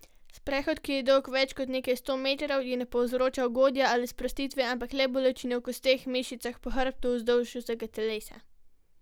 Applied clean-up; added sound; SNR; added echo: none; none; none; none.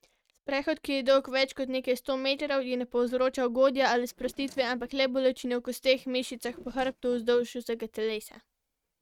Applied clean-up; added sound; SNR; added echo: neural mask model RNNoise.